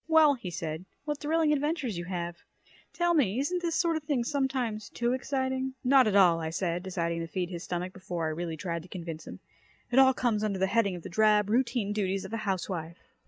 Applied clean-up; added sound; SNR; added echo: none; none; none; none.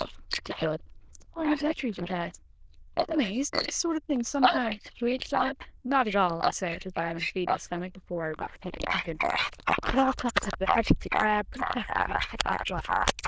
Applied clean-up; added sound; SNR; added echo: neural diffusion model UNIVERSE++.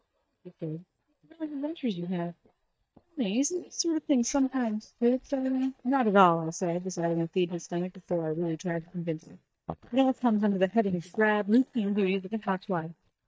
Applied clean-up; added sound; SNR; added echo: neural mask model DeepFilterNet 3.